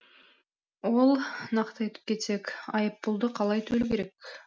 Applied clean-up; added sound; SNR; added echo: none; none; none; none.